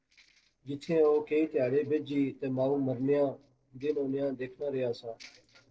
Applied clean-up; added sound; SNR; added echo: neural separator model SepFormer DNS4.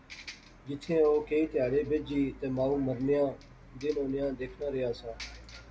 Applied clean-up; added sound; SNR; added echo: none; Bus; 18 dB; none.